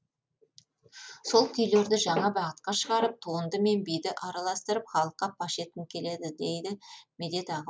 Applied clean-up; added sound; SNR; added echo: none; none; none; none.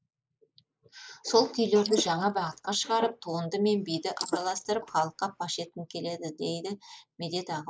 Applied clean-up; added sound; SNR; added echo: neural mask model Resemble Enhance denoiser.